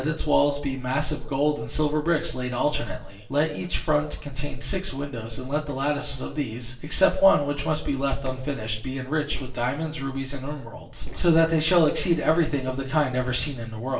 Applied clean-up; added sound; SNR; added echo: neural separator model SepFormer DNS4.